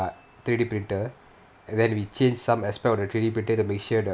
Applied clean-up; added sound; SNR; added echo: none; none; none; none.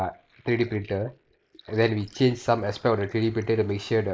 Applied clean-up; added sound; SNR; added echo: neural mask model Resemble Enhance denoiser.